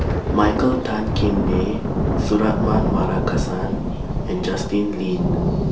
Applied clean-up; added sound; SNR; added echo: none; Thunder; -2 dB; none.